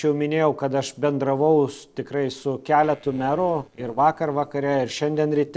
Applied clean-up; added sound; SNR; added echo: neural separator model SepFormer DNS4.